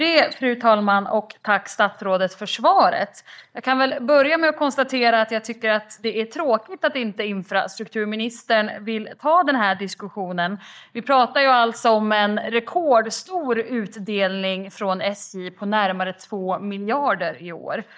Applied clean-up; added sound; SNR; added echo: neural mask model DeepFilterNet 3.